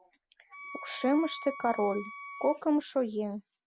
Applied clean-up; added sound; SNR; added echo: none; Wind instrument, woodwind instrument; 13 dB; none.